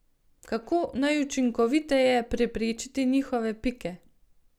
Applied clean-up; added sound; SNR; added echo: none; none; none; none.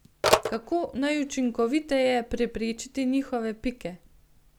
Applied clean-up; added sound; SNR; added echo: none; Telephone; 5 dB; none.